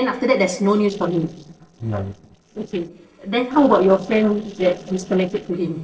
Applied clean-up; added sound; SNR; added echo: neural separator model SepFormer DNS4.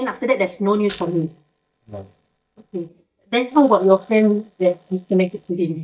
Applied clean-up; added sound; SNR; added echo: neural mask model DeepFilterNet 3.